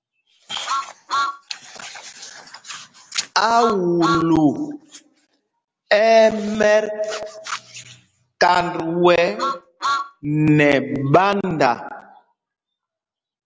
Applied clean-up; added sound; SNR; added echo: none; Truck; 7 dB; none.